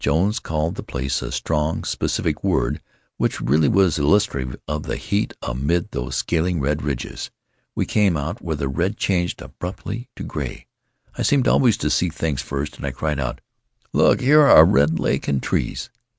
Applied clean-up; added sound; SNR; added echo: none; none; none; none.